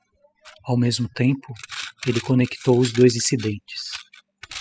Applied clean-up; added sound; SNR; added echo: classical method spectral subtraction.